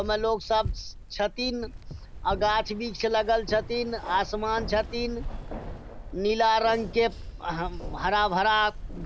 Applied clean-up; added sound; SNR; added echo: none; Keys jangling; 10 dB; none.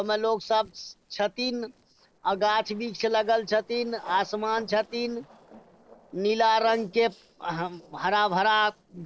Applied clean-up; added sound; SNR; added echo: neural separator model SepFormer DNS4.